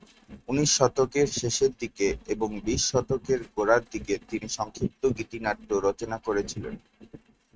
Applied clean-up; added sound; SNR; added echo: neural mask model RNNoise.